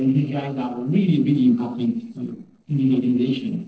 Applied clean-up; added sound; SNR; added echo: neural separator model SepFormer DNS4.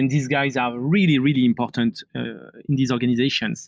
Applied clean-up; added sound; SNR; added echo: none; none; none; none.